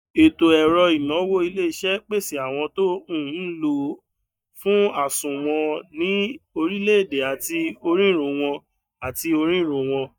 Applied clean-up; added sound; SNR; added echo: neural mask model DeepFilterNet 3.